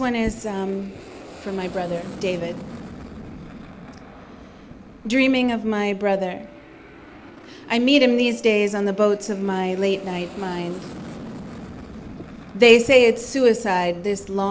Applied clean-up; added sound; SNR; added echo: none; Aircraft; 17 dB; none.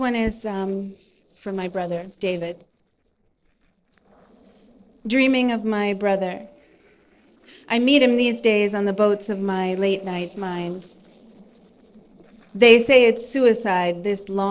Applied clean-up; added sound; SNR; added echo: neural separator model SepFormer DNS4.